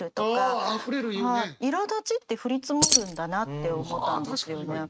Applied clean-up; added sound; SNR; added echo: neural mask model RNNoise.